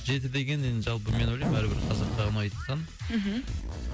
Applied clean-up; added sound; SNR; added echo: none; Zipper (clothing); 4 dB; none.